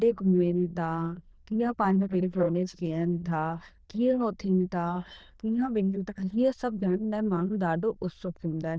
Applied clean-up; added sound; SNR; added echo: neural diffusion model UNIVERSE++.